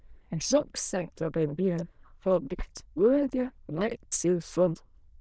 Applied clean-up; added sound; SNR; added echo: neural diffusion model UNIVERSE++.